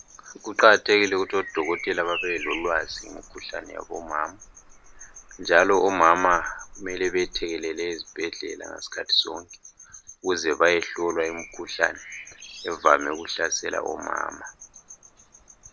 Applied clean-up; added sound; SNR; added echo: none; Bird vocalization, bird call, bird song; 17 dB; none.